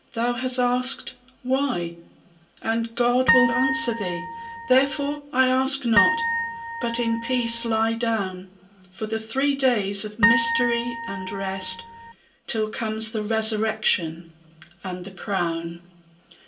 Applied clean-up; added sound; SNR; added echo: none; Harp; 2 dB; reverberation time 0.2 s.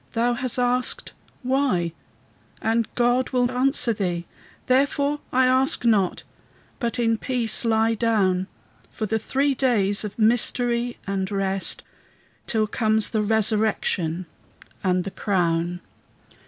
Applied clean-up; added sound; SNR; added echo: none; none; none; none.